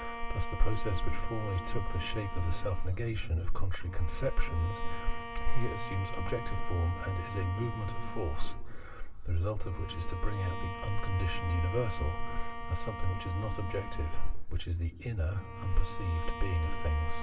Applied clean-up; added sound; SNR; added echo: none; Bowed string instrument; 14 dB; reverberation time 2.6 s.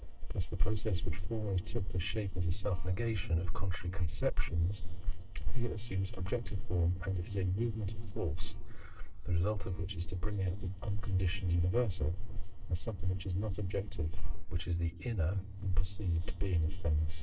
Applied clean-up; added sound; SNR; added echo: neural separator model SepFormer DNS4.